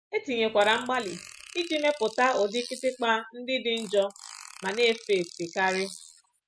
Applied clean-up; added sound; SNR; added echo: classical method spectral subtraction.